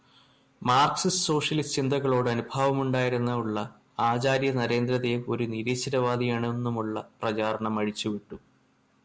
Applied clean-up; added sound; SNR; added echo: none; none; none; none.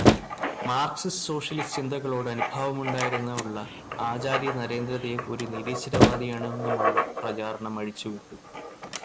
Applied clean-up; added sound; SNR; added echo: none; Writing + Slam; -2 dB; none.